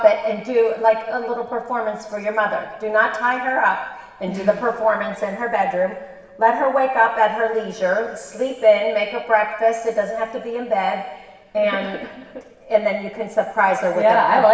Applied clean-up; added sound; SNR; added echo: none; none; none; reverberation time 1.3 s.